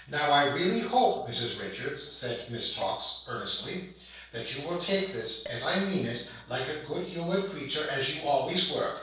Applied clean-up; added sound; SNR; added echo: neural separator model SepFormer DNS4.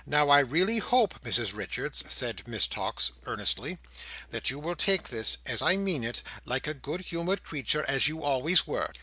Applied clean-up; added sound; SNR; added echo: none; none; none; none.